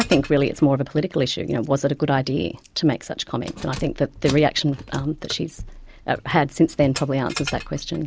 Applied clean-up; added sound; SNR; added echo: none; Keys jangling; 15 dB; none.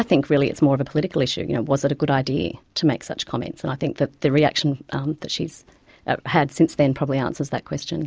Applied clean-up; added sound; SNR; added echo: none; none; none; none.